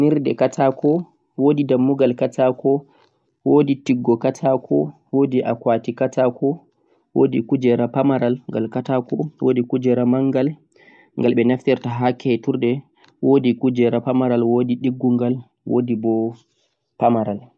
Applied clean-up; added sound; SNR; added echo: none; none; none; none.